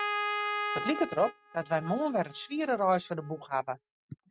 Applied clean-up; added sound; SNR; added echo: neural mask model RNNoise.